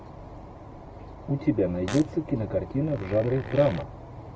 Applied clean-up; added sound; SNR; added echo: none; Fart; 13 dB; none.